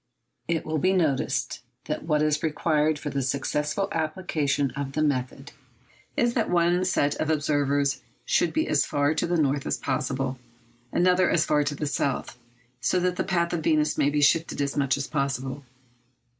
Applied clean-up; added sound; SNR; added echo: none; none; none; none.